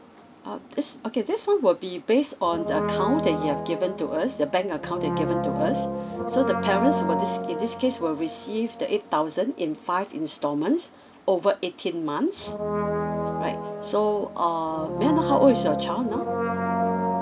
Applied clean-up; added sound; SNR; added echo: none; Brass instrument; 4 dB; none.